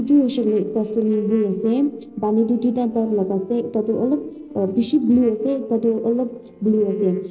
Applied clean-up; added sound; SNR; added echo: neural separator model SepFormer DNS4.